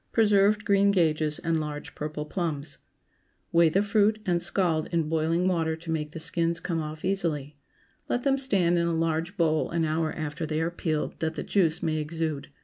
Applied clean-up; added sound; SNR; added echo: none; none; none; none.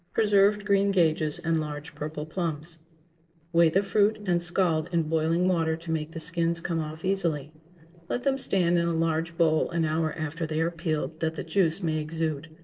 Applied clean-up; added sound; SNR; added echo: neural separator model SepFormer DNS4.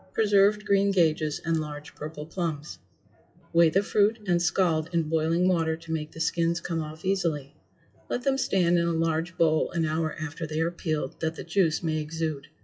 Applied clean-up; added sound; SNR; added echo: classical method WPE with log-MMSE.